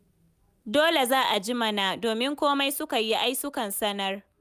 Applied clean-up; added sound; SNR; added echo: none; none; none; none.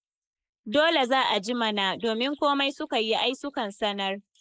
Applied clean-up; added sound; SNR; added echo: neural mask model Resemble Enhance denoiser.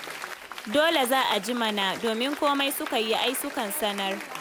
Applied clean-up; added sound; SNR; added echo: none; Applause / Crowd; 11 dB; none.